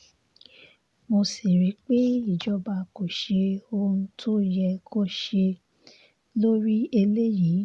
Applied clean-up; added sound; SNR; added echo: none; none; none; none.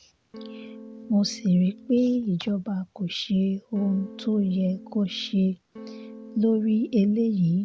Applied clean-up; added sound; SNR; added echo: none; Electric guitar / Strum; 18 dB; none.